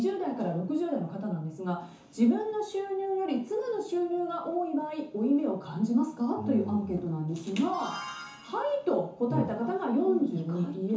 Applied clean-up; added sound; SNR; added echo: none; none; none; reverberation time 0.9 s.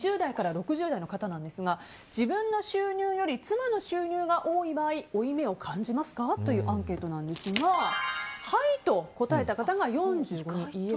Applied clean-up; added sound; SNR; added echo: none; none; none; none.